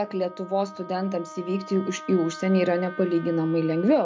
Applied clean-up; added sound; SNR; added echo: none; Wind instrument, woodwind instrument; 16 dB; none.